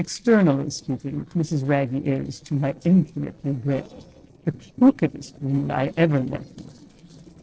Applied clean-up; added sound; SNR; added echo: neural separator model SepFormer DNS4.